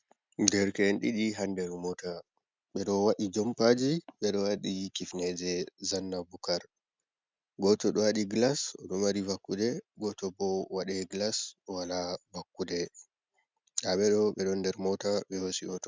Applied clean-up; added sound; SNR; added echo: none; none; none; none.